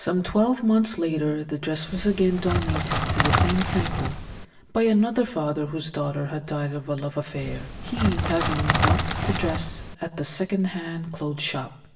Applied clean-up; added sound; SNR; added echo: none; Crackle; -1 dB; reverberation time 0.7 s.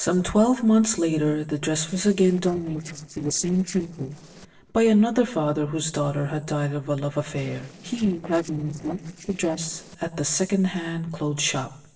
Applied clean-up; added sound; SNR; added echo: neural separator model SepFormer DNS4.